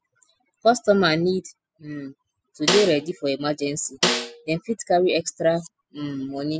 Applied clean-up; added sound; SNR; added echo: classical method spectral subtraction.